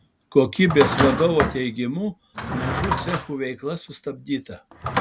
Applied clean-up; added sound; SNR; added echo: none; Drawer open or close; 4 dB; none.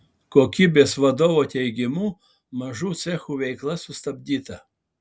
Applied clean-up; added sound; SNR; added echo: none; none; none; none.